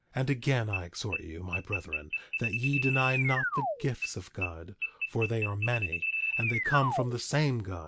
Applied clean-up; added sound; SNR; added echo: none; Alarm; 2 dB; none.